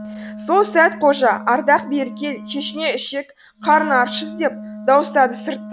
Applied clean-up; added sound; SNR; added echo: none; Wind instrument, woodwind instrument; 13 dB; none.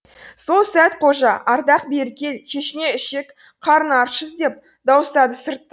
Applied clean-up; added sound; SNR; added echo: none; none; none; none.